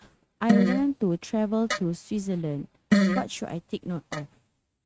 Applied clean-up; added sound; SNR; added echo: neural mask model RNNoise.